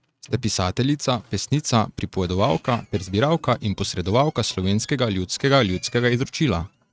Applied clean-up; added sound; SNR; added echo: neural mask model RNNoise.